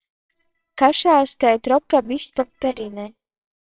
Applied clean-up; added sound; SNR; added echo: neural separator model SepFormer WHAMR!.